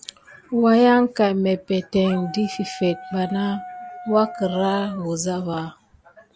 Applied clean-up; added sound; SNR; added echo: none; Dog; 14 dB; none.